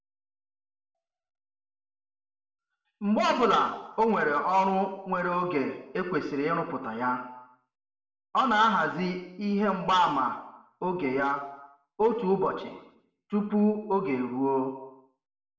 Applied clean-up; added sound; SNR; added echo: none; none; none; reverberation time 0.7 s.